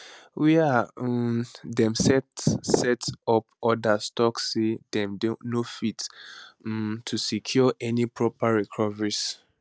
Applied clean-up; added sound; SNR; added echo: none; none; none; none.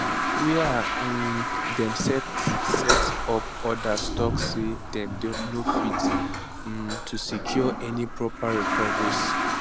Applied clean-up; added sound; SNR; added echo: none; Toilet flush; -2 dB; none.